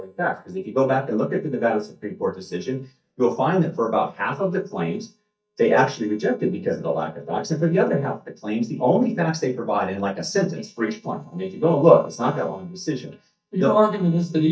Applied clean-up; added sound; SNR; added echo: neural mask model DeepFilterNet 3.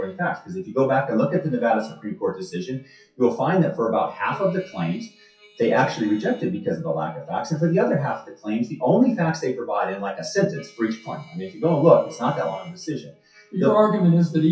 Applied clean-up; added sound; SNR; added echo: classical method WPE with log-MMSE.